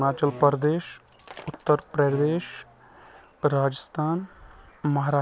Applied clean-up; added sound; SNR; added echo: none; Shatter + Bowed string instrument; 20 dB; none.